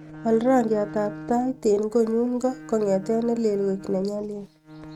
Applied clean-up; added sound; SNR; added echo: neural mask model RNNoise.